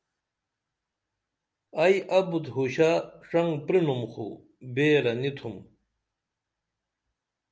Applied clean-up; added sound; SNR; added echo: none; none; none; none.